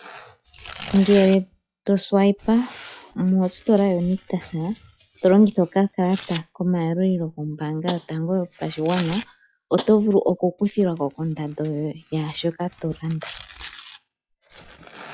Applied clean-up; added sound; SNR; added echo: classical method log-MMSE.